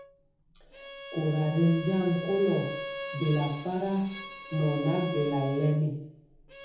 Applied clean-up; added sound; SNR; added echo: none; Bowed string instrument; 11 dB; reverberation time 0.7 s.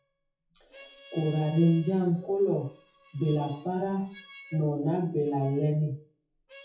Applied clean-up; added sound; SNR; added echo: classical method WPE with log-MMSE.